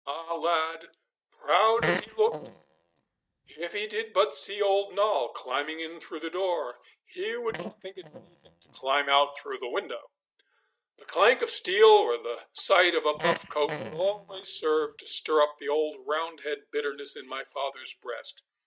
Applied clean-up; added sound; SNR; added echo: neural mask model DeepFilterNet 3.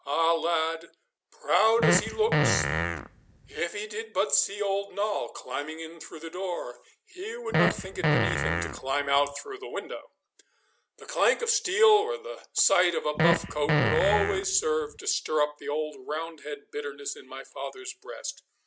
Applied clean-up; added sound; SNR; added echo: none; Fart; -1 dB; none.